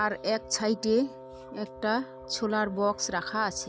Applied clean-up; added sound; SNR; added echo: none; Wind instrument, woodwind instrument; 16 dB; none.